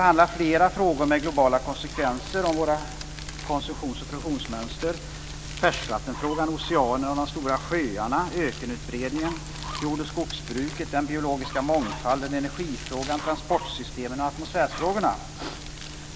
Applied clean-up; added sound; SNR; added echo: none; Crumpling, crinkling + Dog; 16 dB; none.